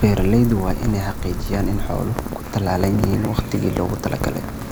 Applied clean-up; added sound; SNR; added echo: none; Rain; 5 dB; none.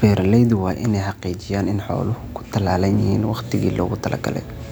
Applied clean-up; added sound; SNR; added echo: none; none; none; none.